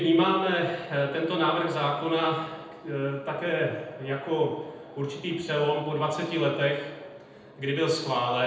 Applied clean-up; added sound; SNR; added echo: none; none; none; reverberation time 0.9 s.